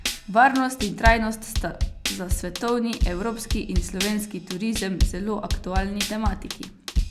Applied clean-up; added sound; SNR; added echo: none; Drum kit; 2 dB; none.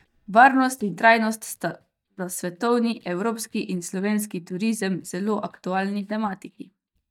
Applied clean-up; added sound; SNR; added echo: neural mask model DeepFilterNet 3.